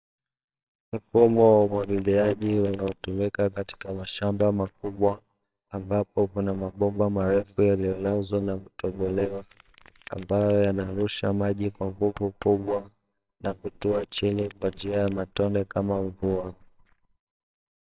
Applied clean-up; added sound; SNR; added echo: neural separator model SepFormer WHAMR!.